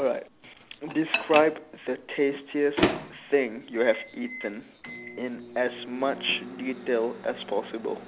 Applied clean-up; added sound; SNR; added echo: none; Microwave oven; 7 dB; none.